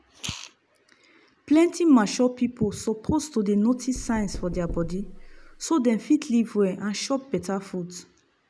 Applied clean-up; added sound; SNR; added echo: none; Knock; 11 dB; none.